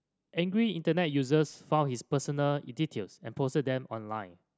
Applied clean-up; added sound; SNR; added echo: none; none; none; none.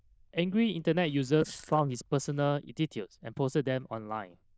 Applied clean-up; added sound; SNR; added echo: neural diffusion model UNIVERSE++.